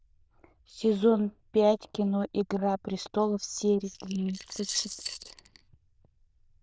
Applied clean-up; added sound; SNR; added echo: neural diffusion model UNIVERSE++.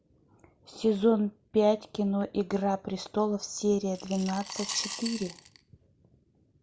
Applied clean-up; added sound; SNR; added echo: none; Coin (dropping) / Glass; 11 dB; none.